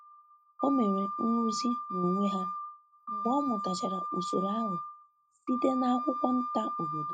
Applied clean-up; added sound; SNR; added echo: neural mask model RNNoise.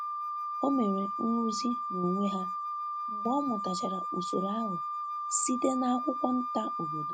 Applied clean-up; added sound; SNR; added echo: none; Wind instrument, woodwind instrument; 2 dB; none.